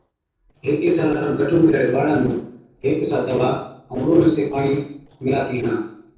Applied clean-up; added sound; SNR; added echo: neural separator model SepFormer DNS4.